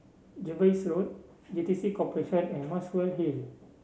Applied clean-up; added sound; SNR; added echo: none; none; none; none.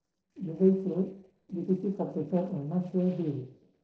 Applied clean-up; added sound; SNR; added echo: neural separator model SepFormer DNS4.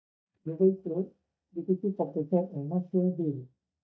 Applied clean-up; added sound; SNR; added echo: neural mask model DeepFilterNet 3.